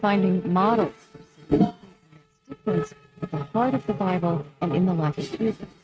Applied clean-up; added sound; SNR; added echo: neural mask model RNNoise.